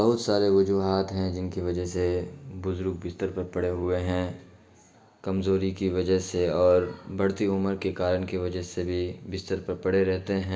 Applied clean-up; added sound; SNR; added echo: none; none; none; reverberation time 0.7 s.